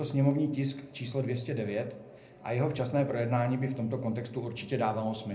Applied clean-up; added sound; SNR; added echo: none; none; none; reverberation time 0.4 s.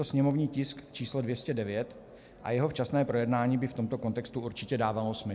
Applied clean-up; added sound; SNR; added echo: none; none; none; none.